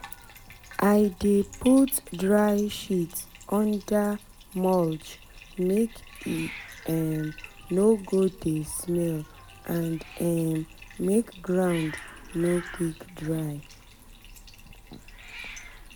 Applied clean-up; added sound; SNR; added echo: none; Hiss + Bathtub (filling or washing); 18 dB; none.